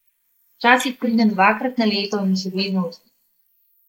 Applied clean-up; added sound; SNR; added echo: neural mask model Resemble Enhance denoiser.